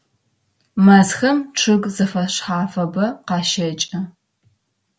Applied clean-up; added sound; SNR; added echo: none; none; none; none.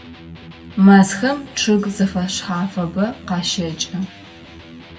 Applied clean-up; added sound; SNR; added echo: none; Electric guitar; 19 dB; reverberation time 2.0 s.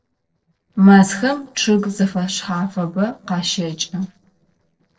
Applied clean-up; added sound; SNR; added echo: neural separator model SepFormer DNS4.